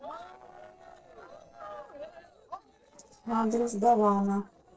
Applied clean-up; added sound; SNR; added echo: neural separator model SepFormer DNS4.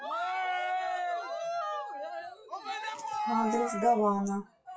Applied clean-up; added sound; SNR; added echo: classical method WPE with log-MMSE.